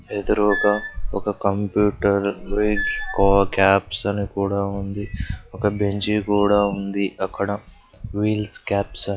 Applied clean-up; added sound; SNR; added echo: classical method log-MMSE.